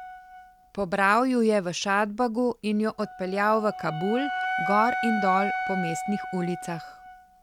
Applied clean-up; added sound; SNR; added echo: none; Wind instrument, woodwind instrument; 7 dB; none.